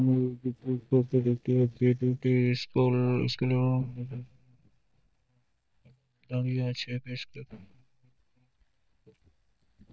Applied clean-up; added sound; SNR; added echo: neural mask model DeepFilterNet 3.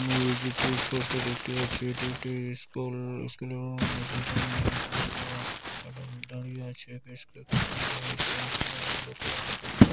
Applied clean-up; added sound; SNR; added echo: none; Crumpling, crinkling; -5 dB; none.